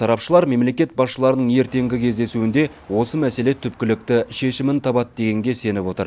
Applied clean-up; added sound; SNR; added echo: none; none; none; none.